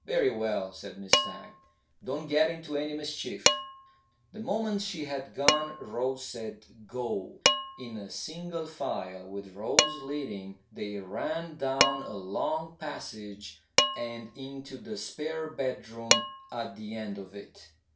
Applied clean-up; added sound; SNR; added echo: none; Dishes, pots, and pans; 0 dB; reverberation time 0.3 s.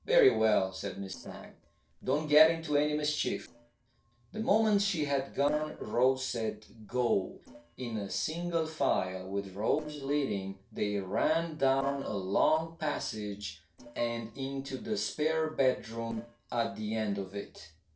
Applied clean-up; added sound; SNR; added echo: neural separator model SepFormer DNS4.